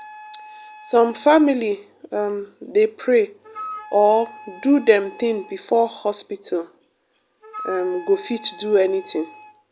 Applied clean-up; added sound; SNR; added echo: none; Wind instrument, woodwind instrument; 19 dB; none.